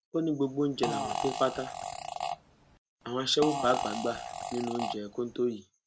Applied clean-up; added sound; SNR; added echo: none; Fart; 5 dB; none.